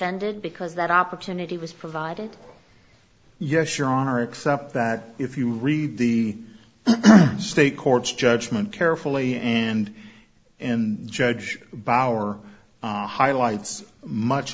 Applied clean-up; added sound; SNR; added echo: none; none; none; none.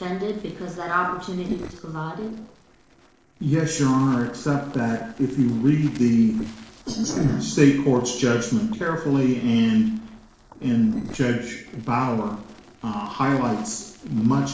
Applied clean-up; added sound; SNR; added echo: neural separator model SepFormer DNS4.